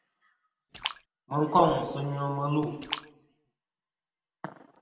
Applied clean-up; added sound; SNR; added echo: none; Splash, splatter; 13 dB; reverberation time 0.9 s.